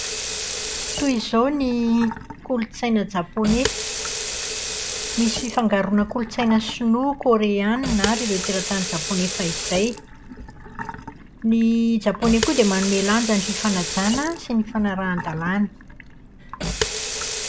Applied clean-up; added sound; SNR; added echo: none; Sink (filling or washing) / Water tap, faucet; 7 dB; none.